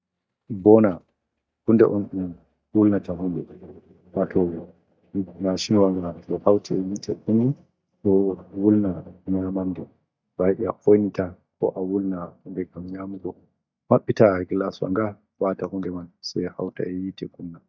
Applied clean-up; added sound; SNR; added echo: neural mask model DeepFilterNet 3.